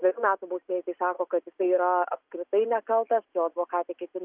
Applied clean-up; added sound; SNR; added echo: none; none; none; none.